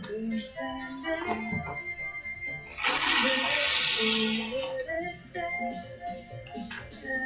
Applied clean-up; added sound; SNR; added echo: classical method WPE with log-MMSE.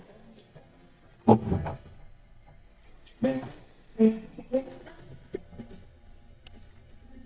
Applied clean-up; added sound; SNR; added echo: neural mask model DeepFilterNet 3.